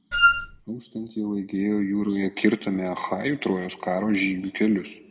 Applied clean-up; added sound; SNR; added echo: none; Wind instrument, woodwind instrument; -4 dB; reverberation time 0.7 s.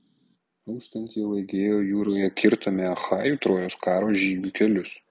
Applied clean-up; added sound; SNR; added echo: none; none; none; none.